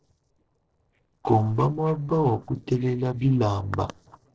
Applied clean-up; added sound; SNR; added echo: neural separator model SepFormer DNS4.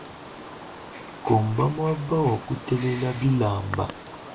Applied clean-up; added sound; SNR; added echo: none; Wild animals; 13 dB; reverberation time 0.2 s.